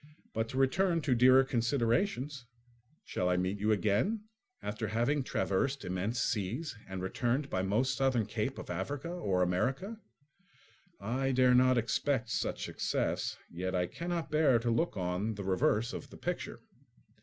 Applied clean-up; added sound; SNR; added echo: none; none; none; none.